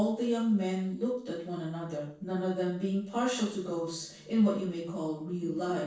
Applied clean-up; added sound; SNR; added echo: neural separator model SepFormer DNS4.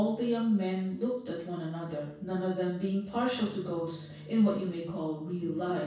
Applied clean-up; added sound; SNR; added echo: none; Guitar; 17 dB; reverberation time 0.7 s.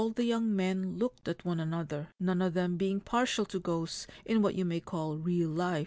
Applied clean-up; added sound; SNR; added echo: none; none; none; none.